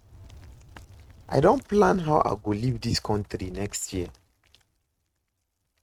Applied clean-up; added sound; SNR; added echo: neural mask model RNNoise.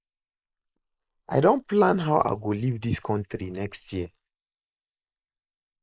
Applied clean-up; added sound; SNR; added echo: neural mask model Resemble Enhance denoiser.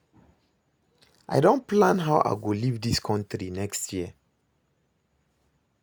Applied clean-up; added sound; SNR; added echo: none; none; none; none.